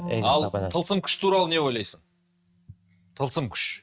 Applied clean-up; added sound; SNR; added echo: neural mask model RNNoise.